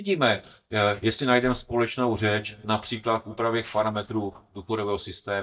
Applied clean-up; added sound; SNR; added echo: neural mask model DeepFilterNet 3.